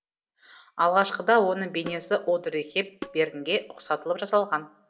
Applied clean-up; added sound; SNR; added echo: none; Tabla; 18 dB; reverberation time 0.4 s.